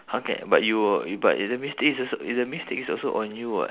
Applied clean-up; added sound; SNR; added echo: none; none; none; none.